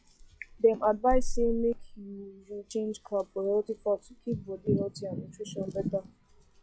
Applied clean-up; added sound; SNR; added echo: classical method log-MMSE.